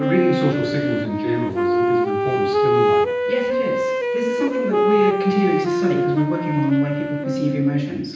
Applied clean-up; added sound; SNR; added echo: none; Wind instrument, woodwind instrument; -2 dB; reverberation time 0.9 s.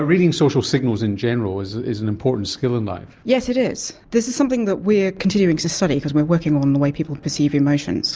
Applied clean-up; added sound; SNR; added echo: none; none; none; none.